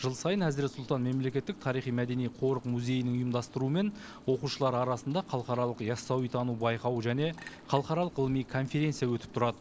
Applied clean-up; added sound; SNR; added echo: none; Rain + Chink, clink; 20 dB; none.